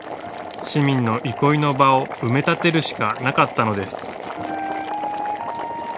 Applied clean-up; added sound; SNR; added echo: none; Boiling; 10 dB; none.